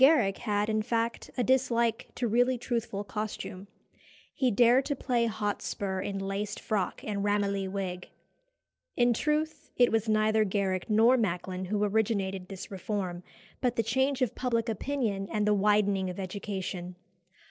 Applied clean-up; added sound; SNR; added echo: neural separator model SepFormer DNS4.